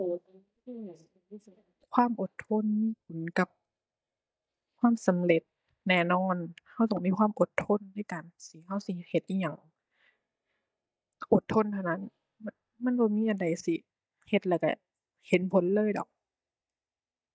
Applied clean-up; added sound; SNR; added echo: neural mask model DeepFilterNet 3.